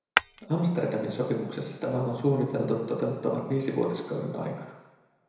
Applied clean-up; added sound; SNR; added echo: none; Shatter; 1 dB; reverberation time 1.0 s.